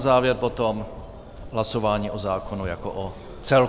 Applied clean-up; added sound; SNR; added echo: none; Walk, footsteps; 17 dB; none.